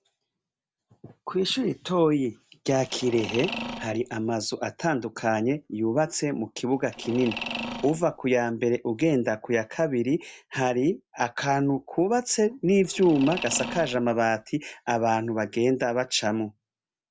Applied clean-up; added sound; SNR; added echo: none; Mechanisms; 11 dB; none.